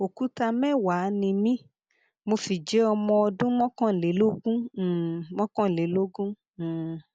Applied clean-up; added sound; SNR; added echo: none; none; none; none.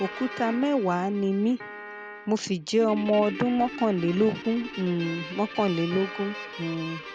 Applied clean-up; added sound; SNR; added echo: none; Piano + Guitar; 12 dB; none.